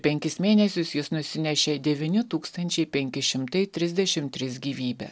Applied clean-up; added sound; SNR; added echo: none; none; none; none.